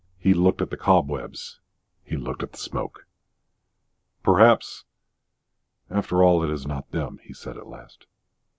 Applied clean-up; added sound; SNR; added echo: none; none; none; none.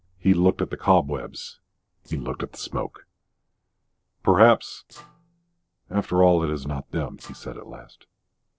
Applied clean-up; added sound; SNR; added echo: neural separator model SepFormer DNS4.